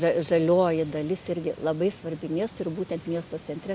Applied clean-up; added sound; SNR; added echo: none; none; none; none.